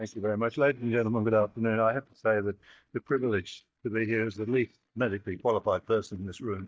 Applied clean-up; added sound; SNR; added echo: neural mask model DeepFilterNet 3.